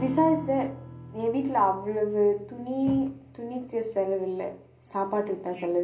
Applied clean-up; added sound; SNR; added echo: none; Strum; 17 dB; reverberation time 0.5 s.